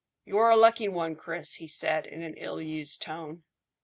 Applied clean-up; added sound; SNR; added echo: none; none; none; none.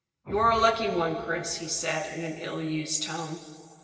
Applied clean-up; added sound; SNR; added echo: none; Explosion; 20 dB; reverberation time 2.3 s.